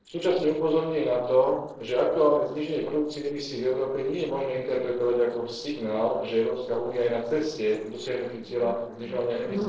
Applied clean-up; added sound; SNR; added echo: neural separator model SepFormer DNS4.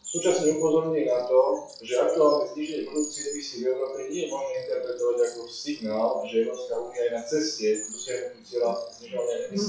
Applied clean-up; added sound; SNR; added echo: classical method WPE with log-MMSE.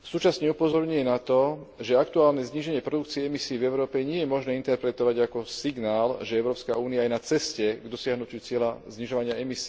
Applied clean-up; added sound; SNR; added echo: none; none; none; none.